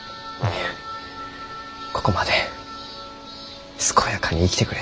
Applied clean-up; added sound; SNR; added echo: none; Brass instrument; 11 dB; none.